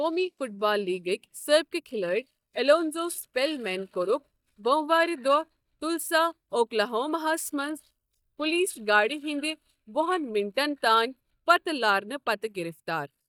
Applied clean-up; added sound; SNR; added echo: neural mask model DeepFilterNet 3.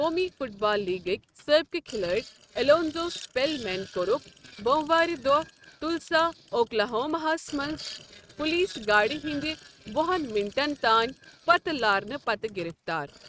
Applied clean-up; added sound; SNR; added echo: neural mask model RNNoise.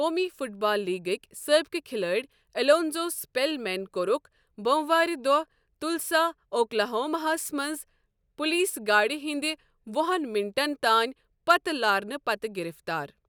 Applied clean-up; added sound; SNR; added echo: none; none; none; none.